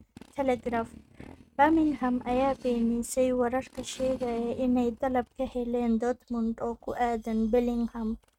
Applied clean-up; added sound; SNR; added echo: neural mask model RNNoise.